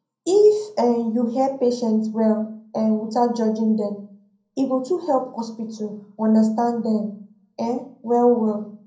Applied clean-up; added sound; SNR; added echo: none; none; none; reverberation time 0.5 s.